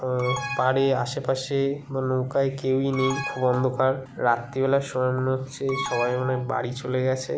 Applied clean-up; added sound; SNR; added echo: none; Alarm; 10 dB; none.